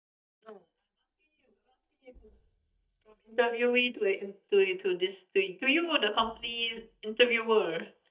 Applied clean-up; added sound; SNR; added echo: neural mask model DeepFilterNet 3.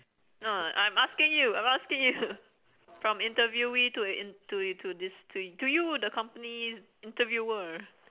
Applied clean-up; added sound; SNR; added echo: none; none; none; none.